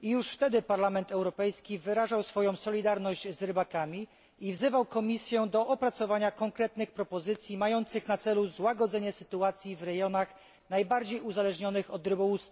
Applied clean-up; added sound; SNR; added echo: none; none; none; none.